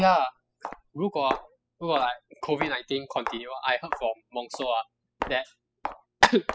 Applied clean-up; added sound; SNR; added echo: classical method spectral subtraction.